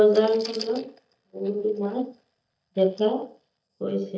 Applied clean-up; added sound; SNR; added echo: neural mask model DeepFilterNet 3.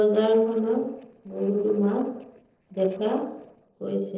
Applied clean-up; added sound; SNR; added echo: neural separator model SepFormer DNS4.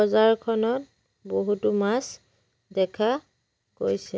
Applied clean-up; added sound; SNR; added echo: none; none; none; none.